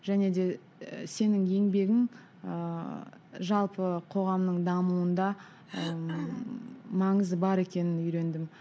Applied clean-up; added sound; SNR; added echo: none; Cough; 12 dB; none.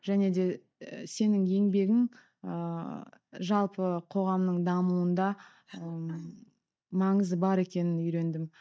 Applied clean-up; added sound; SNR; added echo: neural mask model DeepFilterNet 3.